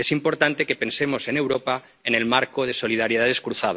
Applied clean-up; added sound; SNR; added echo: none; none; none; none.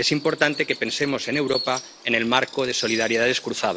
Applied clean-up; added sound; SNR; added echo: none; Bird vocalization, bird call, bird song; 14 dB; none.